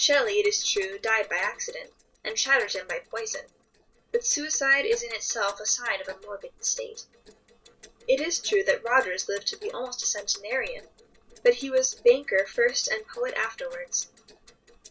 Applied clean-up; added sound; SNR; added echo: neural separator model SepFormer DNS4.